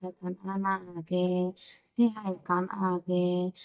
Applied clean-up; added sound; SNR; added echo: neural mask model DeepFilterNet 3.